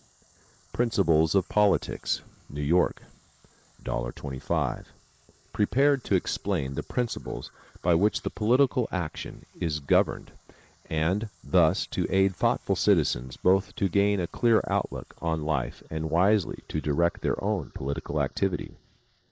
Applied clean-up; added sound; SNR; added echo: neural mask model Resemble Enhance denoiser.